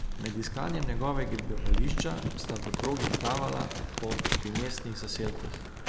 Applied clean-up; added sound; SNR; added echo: none; Animal + Crumpling, crinkling; -4 dB; none.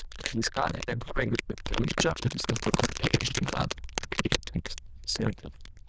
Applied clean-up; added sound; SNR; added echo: neural diffusion model UNIVERSE++.